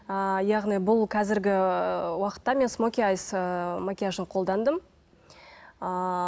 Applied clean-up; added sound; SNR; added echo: none; none; none; none.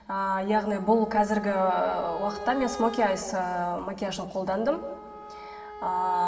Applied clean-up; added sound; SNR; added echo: none; Wind instrument, woodwind instrument; 14 dB; reverberation time 1.7 s.